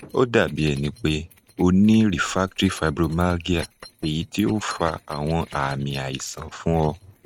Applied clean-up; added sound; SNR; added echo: neural mask model RNNoise.